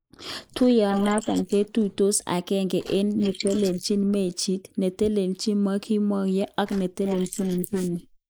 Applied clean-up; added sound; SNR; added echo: neural mask model Resemble Enhance denoiser.